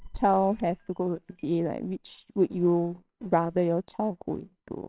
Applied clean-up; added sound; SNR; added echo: neural separator model SepFormer WHAMR!.